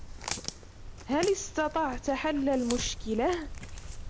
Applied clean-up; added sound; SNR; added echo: none; Walk, footsteps; 9 dB; none.